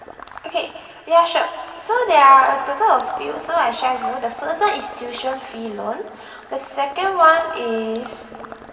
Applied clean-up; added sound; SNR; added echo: none; Water / Liquid; 19 dB; reverberation time 2.3 s.